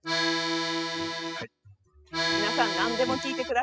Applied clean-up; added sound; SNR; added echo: classical method spectral subtraction.